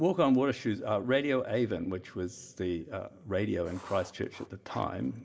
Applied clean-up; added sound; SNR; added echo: none; Writing; 19 dB; reverberation time 2.2 s.